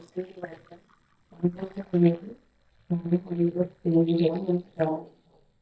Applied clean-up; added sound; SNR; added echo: neural mask model DeepFilterNet 3.